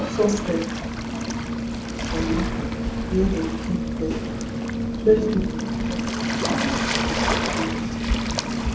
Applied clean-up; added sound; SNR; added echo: none; Waves, surf; -2 dB; none.